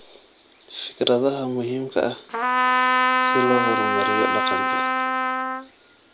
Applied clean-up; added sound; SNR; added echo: none; Trumpet; -5 dB; none.